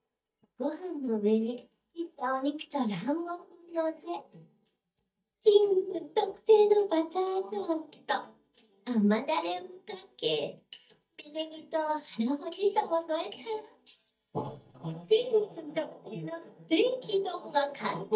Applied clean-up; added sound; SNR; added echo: neural mask model DeepFilterNet 3.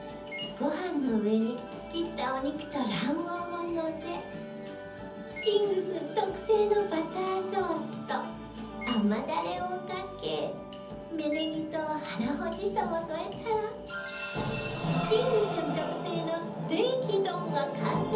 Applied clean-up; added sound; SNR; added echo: none; Wind instrument, woodwind instrument; 14 dB; reverberation time 0.7 s.